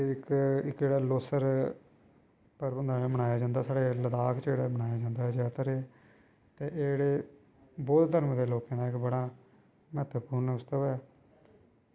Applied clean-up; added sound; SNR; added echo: none; none; none; none.